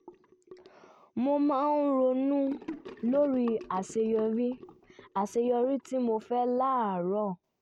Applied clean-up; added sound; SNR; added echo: none; Sink (filling or washing) / Gurgling; 20 dB; none.